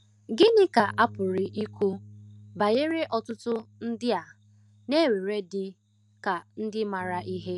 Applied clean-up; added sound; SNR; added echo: neural mask model RNNoise.